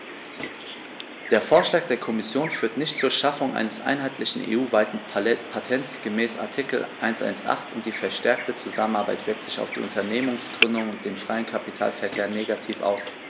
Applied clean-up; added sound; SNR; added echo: none; Bird vocalization, bird call, bird song; 9 dB; none.